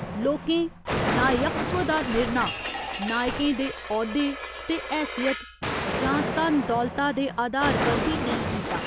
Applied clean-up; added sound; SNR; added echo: none; Explosion; 3 dB; none.